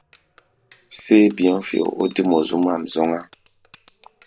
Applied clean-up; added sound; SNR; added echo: none; Bicycle bell; 19 dB; none.